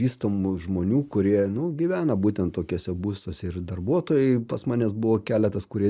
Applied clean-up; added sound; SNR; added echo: none; none; none; none.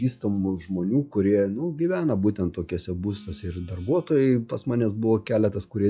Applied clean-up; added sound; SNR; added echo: classical method log-MMSE.